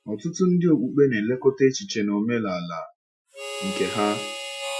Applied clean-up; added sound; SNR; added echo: classical method Wiener filter.